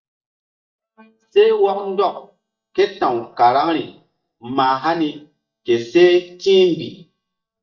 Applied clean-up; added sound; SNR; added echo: neural mask model DeepFilterNet 3.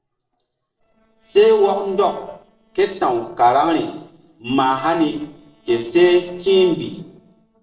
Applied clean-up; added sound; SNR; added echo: neural separator model SepFormer DNS4.